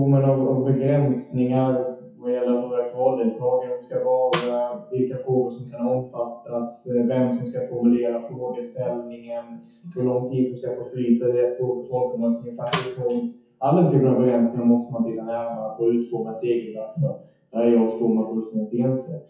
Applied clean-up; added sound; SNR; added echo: classical method WPE with log-MMSE.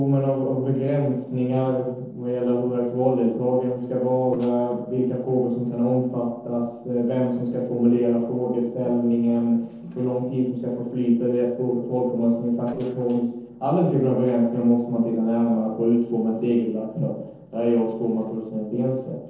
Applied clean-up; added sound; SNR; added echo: neural separator model SepFormer DNS4.